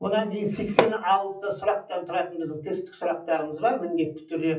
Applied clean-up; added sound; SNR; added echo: classical method WPE with log-MMSE.